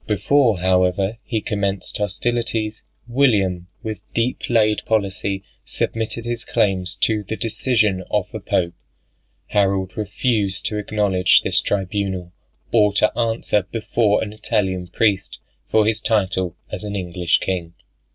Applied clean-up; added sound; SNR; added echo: none; none; none; none.